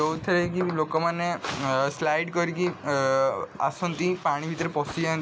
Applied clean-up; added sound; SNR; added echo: none; none; none; none.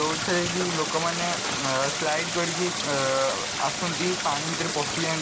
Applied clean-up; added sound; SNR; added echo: none; Stream; 1 dB; none.